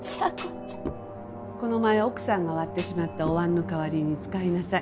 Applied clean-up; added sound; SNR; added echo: none; Thump, thud; 12 dB; none.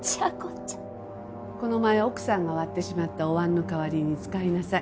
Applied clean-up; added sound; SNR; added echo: none; none; none; none.